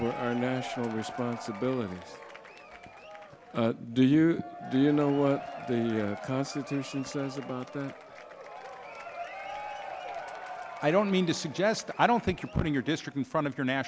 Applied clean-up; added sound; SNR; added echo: none; Applause / Crowd / Cheering; 12 dB; none.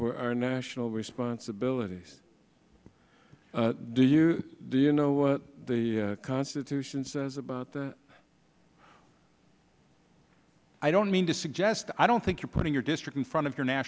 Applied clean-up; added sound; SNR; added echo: none; none; none; none.